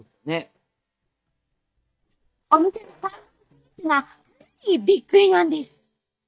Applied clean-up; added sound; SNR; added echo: neural mask model DeepFilterNet 3.